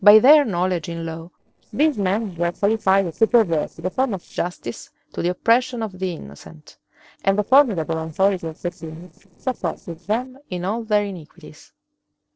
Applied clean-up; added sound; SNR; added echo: neural separator model SepFormer DNS4.